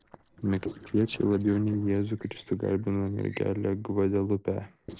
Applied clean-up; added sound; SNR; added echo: neural separator model SepFormer DNS4.